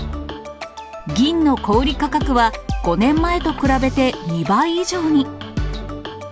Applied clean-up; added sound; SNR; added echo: none; none; none; none.